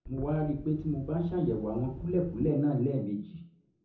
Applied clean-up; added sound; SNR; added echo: none; Wind; 14 dB; reverberation time 0.6 s.